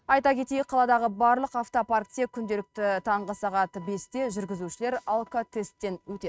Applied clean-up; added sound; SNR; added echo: neural mask model RNNoise.